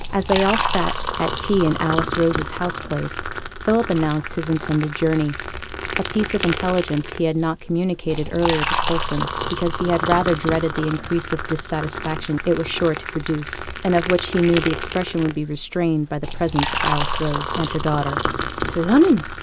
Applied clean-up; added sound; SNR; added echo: none; Liquid; 4 dB; none.